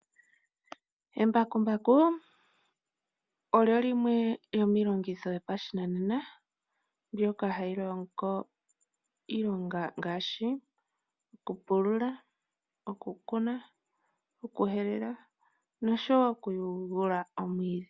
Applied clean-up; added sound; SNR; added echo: none; none; none; none.